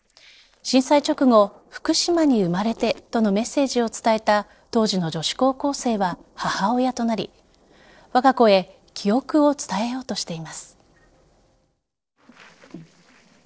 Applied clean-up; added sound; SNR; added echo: neural separator model SepFormer DNS4.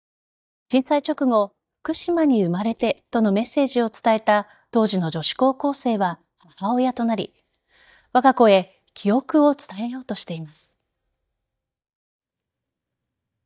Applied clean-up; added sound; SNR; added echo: neural mask model DeepFilterNet 3.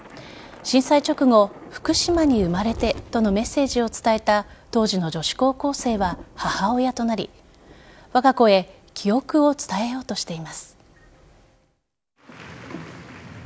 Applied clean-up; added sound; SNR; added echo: none; Thunder / Rain; 19 dB; none.